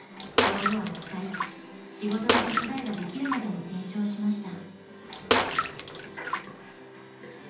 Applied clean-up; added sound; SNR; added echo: none; Bathtub (filling or washing) / Water / Splash, splatter; -5 dB; reverberation time 0.8 s.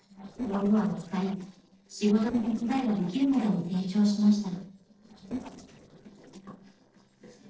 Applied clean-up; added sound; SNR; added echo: neural separator model SepFormer DNS4.